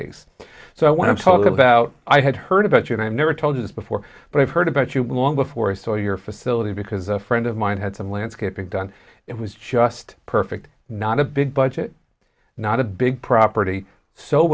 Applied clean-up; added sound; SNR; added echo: none; none; none; none.